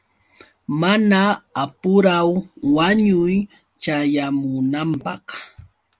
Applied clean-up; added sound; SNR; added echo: none; none; none; none.